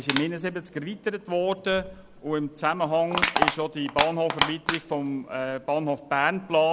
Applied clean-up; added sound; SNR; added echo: none; Crushing; 5 dB; none.